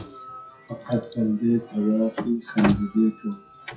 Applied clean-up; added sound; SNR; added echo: classical method WPE with log-MMSE.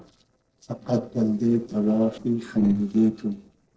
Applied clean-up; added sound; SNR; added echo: neural separator model SepFormer DNS4.